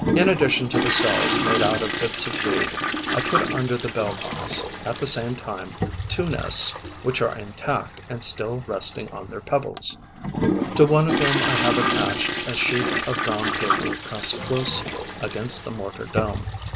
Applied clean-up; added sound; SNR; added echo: none; Toilet flush; 0 dB; none.